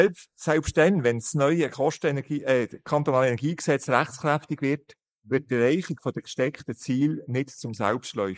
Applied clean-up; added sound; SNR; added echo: neural mask model Resemble Enhance denoiser.